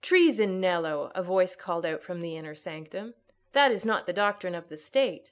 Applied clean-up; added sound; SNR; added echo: none; none; none; none.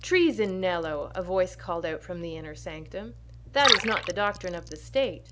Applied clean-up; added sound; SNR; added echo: none; Liquid; 5 dB; none.